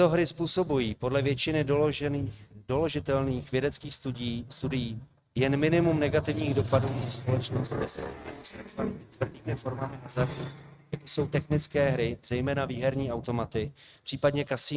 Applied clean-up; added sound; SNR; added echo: neural mask model RNNoise.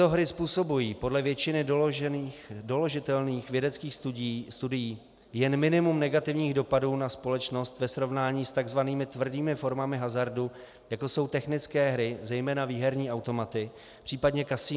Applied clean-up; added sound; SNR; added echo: none; none; none; none.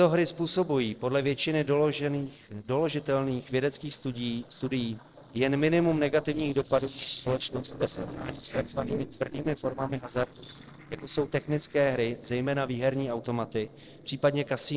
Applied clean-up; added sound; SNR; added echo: neural separator model SepFormer DNS4.